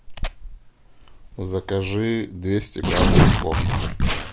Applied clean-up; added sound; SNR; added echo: none; Tearing; -4 dB; none.